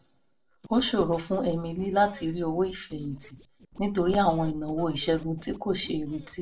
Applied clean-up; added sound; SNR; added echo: neural separator model SepFormer DNS4.